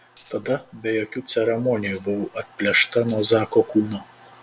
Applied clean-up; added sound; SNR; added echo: none; Tambourine; 15 dB; none.